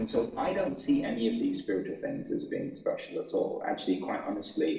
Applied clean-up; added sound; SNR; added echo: neural separator model SepFormer DNS4.